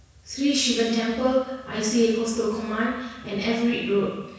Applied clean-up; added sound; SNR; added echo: none; none; none; reverberation time 1.1 s.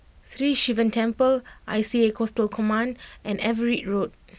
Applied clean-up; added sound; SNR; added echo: none; none; none; none.